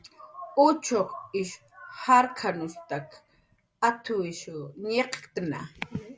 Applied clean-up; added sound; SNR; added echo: none; none; none; none.